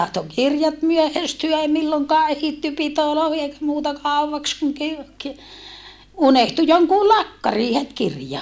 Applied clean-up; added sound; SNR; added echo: none; none; none; none.